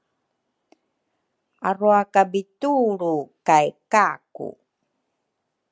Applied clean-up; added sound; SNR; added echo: none; none; none; none.